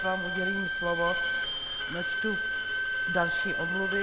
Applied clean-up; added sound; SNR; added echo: none; Bowed string instrument; -4 dB; none.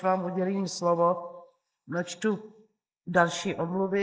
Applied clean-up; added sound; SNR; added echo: neural mask model Resemble Enhance denoiser.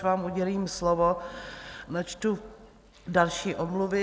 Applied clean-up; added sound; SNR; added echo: none; none; none; none.